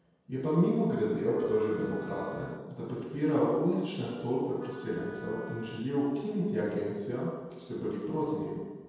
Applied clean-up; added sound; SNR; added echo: none; Wind instrument, woodwind instrument; 20 dB; reverberation time 1.2 s.